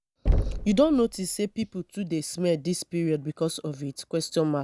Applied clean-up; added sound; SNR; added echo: none; Knock; 5 dB; none.